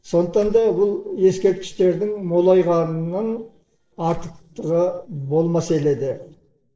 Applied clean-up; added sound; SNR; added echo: neural separator model SepFormer DNS4.